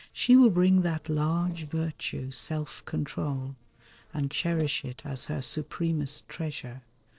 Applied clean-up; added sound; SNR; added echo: neural separator model SepFormer DNS4.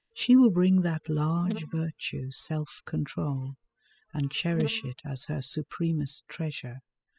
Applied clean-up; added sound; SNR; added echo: classical method spectral subtraction.